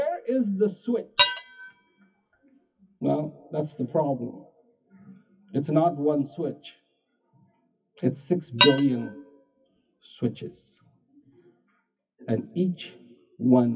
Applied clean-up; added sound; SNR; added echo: classical method WPE with log-MMSE.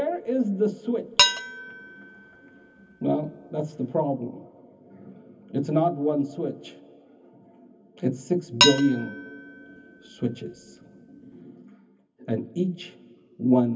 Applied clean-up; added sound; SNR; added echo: none; Dishes, pots, and pans; 1 dB; reverberation time 0.3 s.